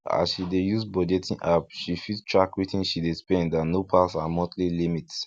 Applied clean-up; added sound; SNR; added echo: none; none; none; none.